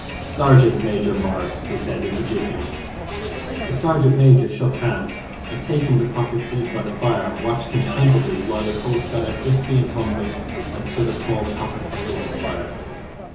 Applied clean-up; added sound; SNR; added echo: none; Crowd; 9 dB; reverberation time 0.7 s.